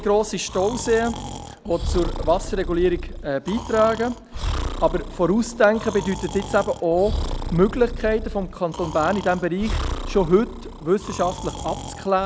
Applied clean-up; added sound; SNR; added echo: none; Breathing; 7 dB; none.